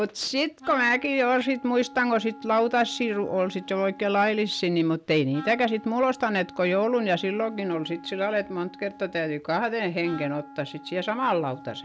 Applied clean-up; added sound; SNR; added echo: none; Wind instrument, woodwind instrument; 19 dB; none.